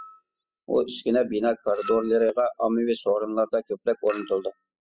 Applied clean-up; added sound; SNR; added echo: classical method spectral subtraction.